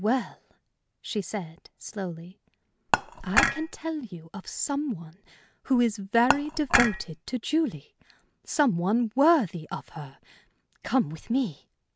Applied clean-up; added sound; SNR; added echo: none; Dishes, pots, and pans / Chink, clink; -2 dB; none.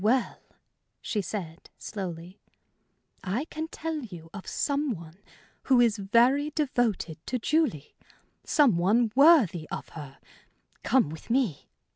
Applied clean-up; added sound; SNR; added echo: none; none; none; none.